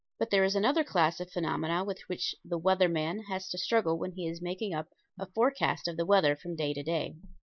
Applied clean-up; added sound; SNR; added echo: neural mask model Resemble Enhance denoiser.